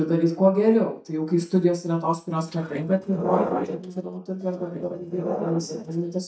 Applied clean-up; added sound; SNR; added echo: neural mask model DeepFilterNet 3.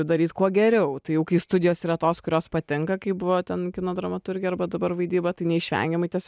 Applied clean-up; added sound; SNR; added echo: none; none; none; none.